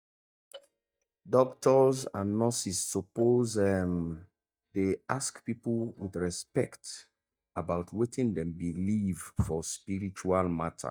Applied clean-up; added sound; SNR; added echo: neural mask model DeepFilterNet 3.